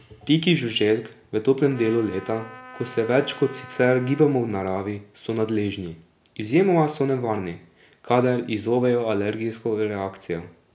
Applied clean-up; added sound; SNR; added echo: none; Trumpet; 19 dB; none.